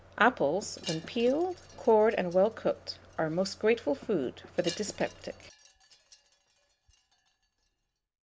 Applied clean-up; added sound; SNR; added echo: none; Knock / Wood + Wind chime; 20 dB; none.